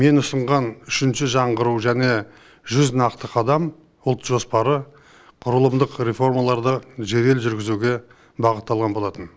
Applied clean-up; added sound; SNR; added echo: none; none; none; none.